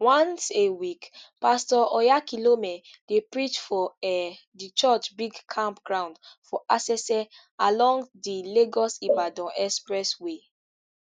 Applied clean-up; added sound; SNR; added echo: neural mask model Resemble Enhance denoiser.